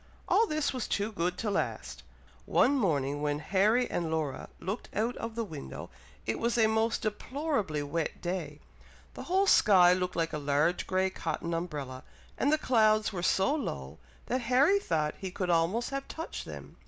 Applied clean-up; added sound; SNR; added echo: none; none; none; none.